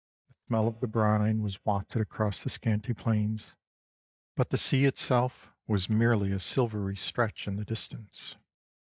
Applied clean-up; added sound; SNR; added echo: neural mask model DeepFilterNet 3.